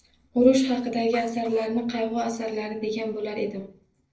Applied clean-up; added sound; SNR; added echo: neural separator model SepFormer DNS4.